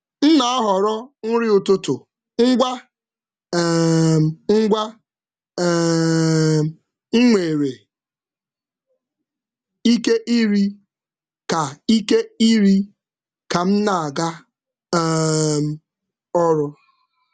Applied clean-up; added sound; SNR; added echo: none; none; none; none.